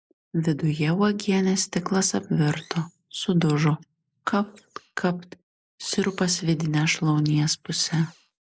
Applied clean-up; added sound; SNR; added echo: neural mask model Resemble Enhance denoiser.